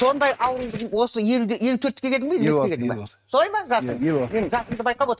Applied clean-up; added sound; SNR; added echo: neural mask model RNNoise.